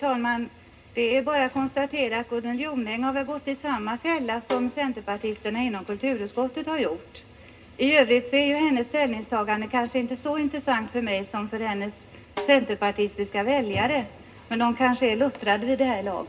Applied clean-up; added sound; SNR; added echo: none; Snare drum; 14 dB; reverberation time 0.2 s.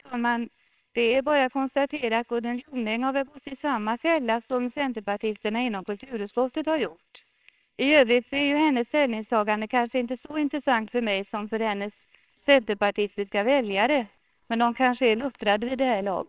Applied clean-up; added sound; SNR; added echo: neural separator model SepFormer WHAMR!.